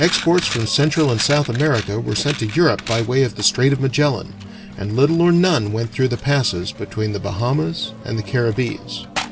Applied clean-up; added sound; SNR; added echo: none; Coin (dropping); 13 dB; none.